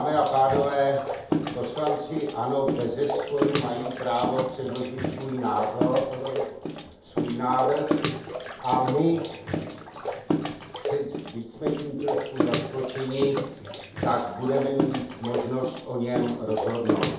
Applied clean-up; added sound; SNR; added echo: none; Bathtub (filling or washing) / Water / Splash, splatter; 3 dB; reverberation time 0.8 s.